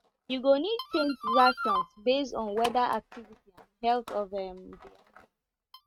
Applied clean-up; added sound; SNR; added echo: neural mask model RNNoise.